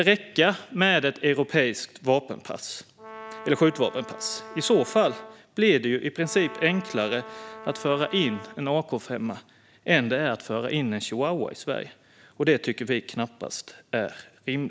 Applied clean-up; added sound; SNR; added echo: none; Brass instrument; 16 dB; none.